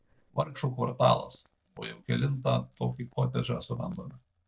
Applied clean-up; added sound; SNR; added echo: neural mask model DeepFilterNet 3.